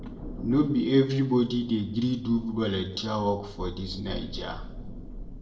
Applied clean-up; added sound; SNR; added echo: none; Thunder; 12 dB; reverberation time 0.6 s.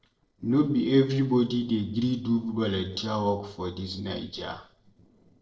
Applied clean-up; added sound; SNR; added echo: neural separator model SepFormer DNS4.